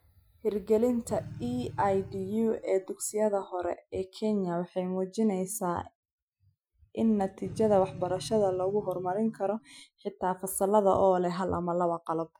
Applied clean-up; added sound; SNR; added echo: classical method Wiener filter.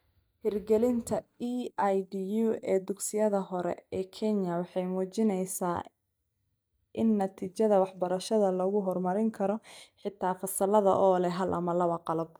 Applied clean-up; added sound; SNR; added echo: neural mask model DeepFilterNet 3.